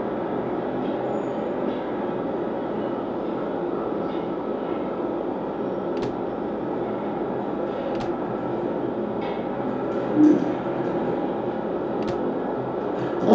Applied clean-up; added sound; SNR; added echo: none; Microwave oven; 17 dB; reverberation time 0.8 s.